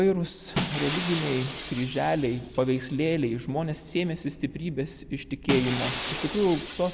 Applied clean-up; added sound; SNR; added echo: none; Shatter; 6 dB; none.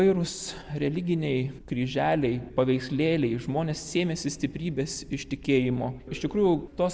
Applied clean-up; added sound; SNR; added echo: none; none; none; none.